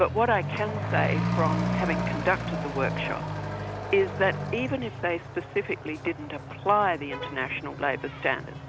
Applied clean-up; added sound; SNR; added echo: none; Accelerating, revving, vroom / Truck; 3 dB; none.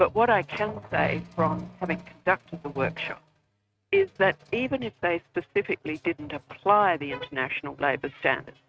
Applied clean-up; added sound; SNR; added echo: neural mask model RNNoise.